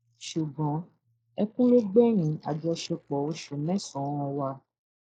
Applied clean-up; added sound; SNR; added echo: neural mask model Resemble Enhance denoiser.